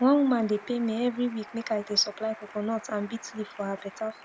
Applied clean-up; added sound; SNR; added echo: none; Applause; 20 dB; none.